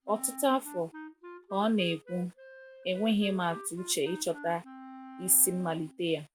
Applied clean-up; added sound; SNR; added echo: none; Wind instrument, woodwind instrument; 16 dB; none.